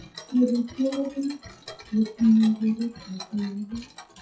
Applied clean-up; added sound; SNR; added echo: classical method WPE with log-MMSE.